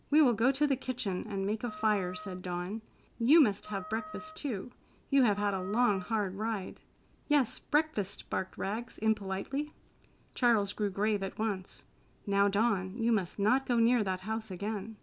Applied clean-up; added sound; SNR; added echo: none; Wind instrument, woodwind instrument; 17 dB; none.